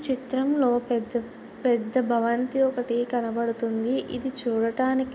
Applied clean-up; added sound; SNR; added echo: none; none; none; none.